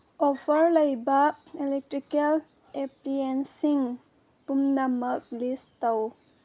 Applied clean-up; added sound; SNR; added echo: none; none; none; none.